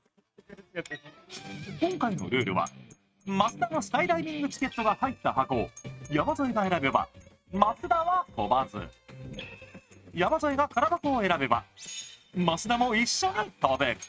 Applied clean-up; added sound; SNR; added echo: neural mask model RNNoise.